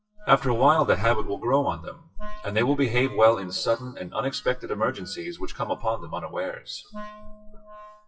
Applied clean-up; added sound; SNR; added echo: classical method WPE with log-MMSE.